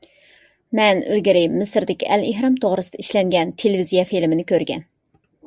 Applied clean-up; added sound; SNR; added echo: none; none; none; none.